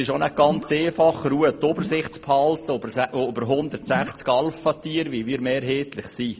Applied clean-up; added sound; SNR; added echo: none; Gurgling / Liquid; 14 dB; none.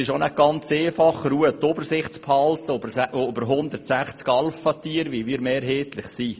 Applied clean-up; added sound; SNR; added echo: none; none; none; none.